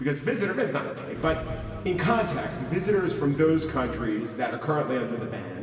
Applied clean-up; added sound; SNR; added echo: none; Car; 11 dB; reverberation time 2.3 s.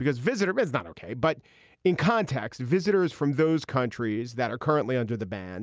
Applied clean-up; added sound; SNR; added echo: none; none; none; none.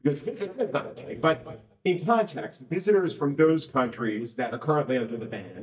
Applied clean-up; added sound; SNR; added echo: neural mask model DeepFilterNet 3.